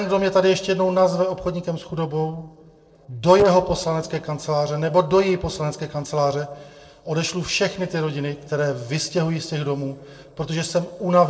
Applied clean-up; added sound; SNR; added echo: neural separator model SepFormer DNS4.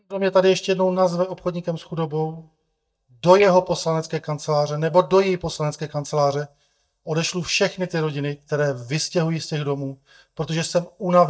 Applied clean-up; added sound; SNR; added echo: neural mask model DeepFilterNet 3.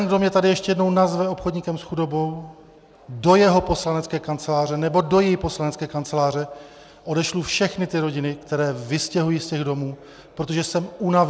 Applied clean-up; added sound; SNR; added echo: none; none; none; none.